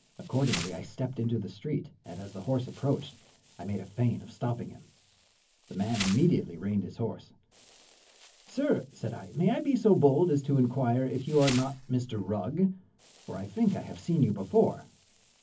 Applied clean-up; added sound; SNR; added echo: none; Insect; 17 dB; reverberation time 0.3 s.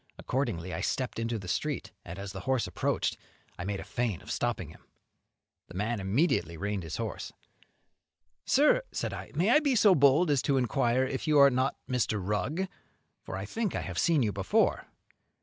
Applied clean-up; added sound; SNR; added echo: none; none; none; none.